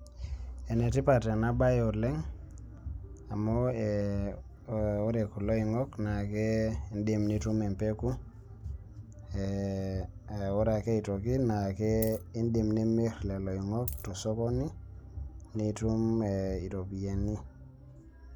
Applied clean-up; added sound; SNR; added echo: none; Coin (dropping); 11 dB; none.